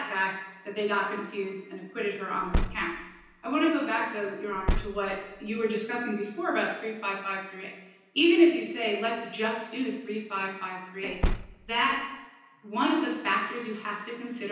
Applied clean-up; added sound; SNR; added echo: none; Car; 2 dB; reverberation time 0.9 s.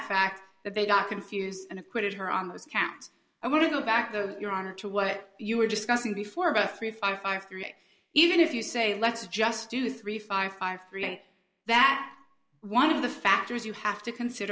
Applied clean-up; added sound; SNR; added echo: none; none; none; none.